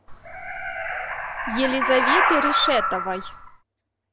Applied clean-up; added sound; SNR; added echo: none; Animal; -2 dB; none.